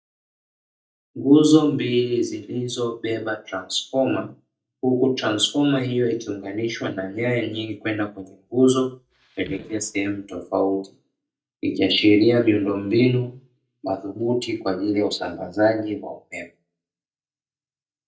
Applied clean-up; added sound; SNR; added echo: neural mask model DeepFilterNet 3.